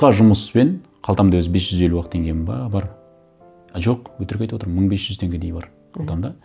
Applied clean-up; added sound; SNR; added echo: none; none; none; none.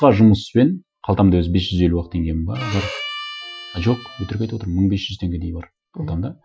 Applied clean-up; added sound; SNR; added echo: classical method Wiener filter.